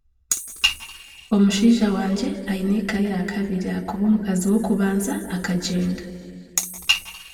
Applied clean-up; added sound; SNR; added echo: none; none; none; reverberation time 1.9 s.